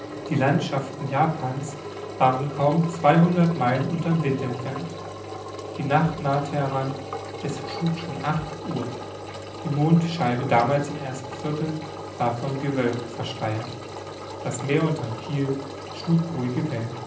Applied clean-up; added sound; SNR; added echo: none; Engine; 10 dB; reverberation time 0.6 s.